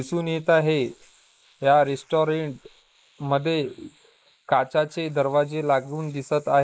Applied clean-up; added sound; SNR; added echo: neural mask model Resemble Enhance denoiser.